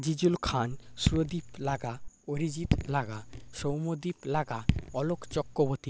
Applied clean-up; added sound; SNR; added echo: none; Raindrop / Drip; 3 dB; none.